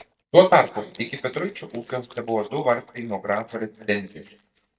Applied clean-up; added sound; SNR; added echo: neural mask model DeepFilterNet 3.